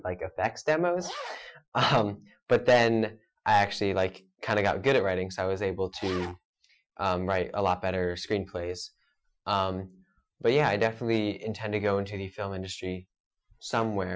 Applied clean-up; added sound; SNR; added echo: classical method Wiener filter.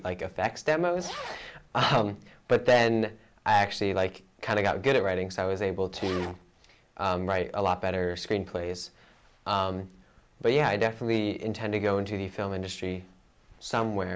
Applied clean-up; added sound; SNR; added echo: none; Zipper (clothing); 14 dB; none.